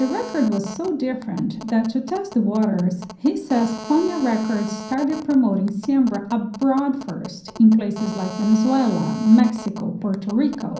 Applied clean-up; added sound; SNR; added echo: none; Telephone; 17 dB; reverberation time 0.6 s.